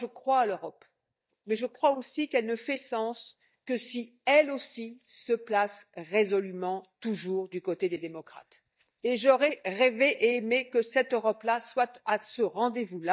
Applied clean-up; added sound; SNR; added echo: neural mask model DeepFilterNet 3.